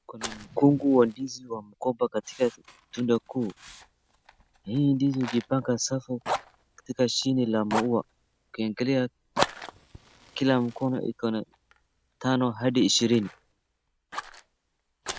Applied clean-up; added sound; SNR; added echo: none; Fire; 12 dB; none.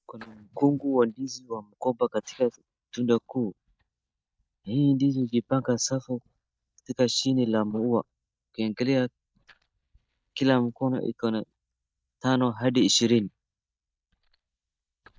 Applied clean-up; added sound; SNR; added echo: neural mask model DeepFilterNet 3.